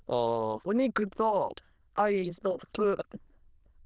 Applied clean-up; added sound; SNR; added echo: neural diffusion model UNIVERSE++.